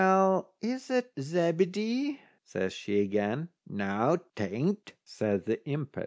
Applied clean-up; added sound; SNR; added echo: none; none; none; none.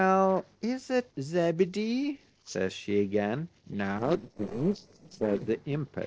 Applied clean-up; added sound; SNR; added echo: neural separator model SepFormer DNS4.